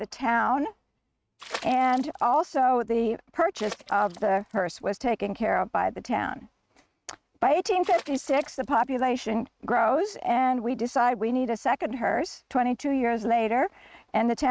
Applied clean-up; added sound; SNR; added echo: neural mask model RNNoise.